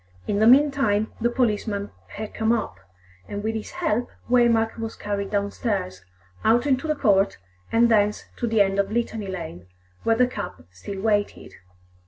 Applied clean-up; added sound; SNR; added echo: none; none; none; none.